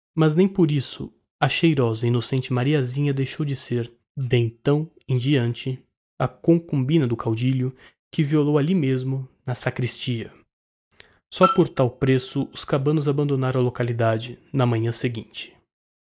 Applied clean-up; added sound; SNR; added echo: neural mask model DeepFilterNet 3.